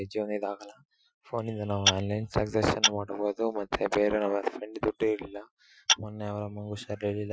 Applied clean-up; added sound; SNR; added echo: classical method Wiener filter.